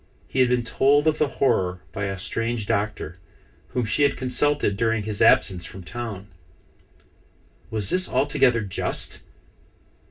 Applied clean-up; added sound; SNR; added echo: none; none; none; reverberation time 0.2 s.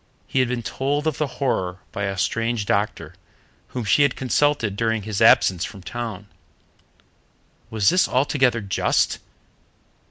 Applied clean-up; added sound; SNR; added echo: none; none; none; none.